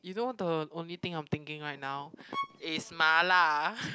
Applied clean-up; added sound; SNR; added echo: none; Bowed string instrument; 12 dB; none.